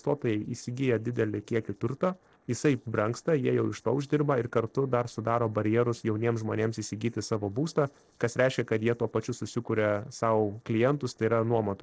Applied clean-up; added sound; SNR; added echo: neural separator model SepFormer DNS4.